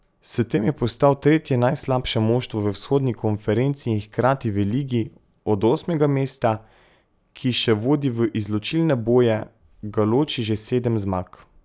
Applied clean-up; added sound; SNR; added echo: none; none; none; none.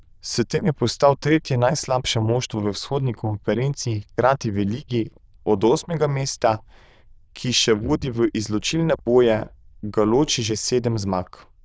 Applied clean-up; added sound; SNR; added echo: neural diffusion model UNIVERSE++.